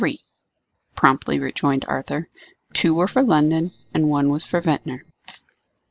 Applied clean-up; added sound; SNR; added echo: neural separator model SepFormer DNS4.